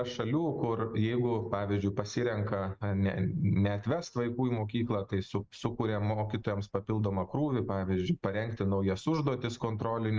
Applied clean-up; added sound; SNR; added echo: neural mask model RNNoise.